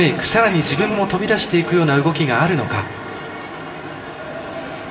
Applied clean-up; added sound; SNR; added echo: none; none; none; reverberation time 0.8 s.